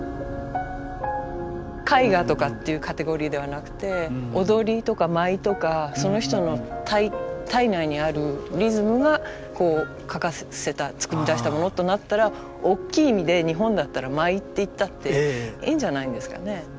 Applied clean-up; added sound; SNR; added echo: none; Wind instrument, woodwind instrument; 19 dB; none.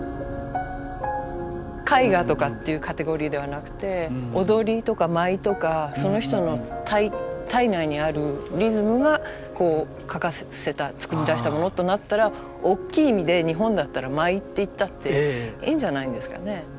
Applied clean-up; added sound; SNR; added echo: none; none; none; none.